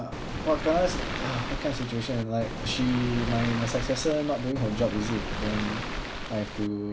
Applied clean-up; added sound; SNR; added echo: none; Waves, surf; 4 dB; none.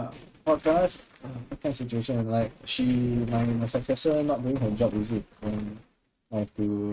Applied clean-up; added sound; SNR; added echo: neural mask model RNNoise.